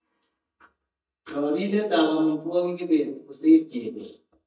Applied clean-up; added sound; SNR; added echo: neural mask model DeepFilterNet 3.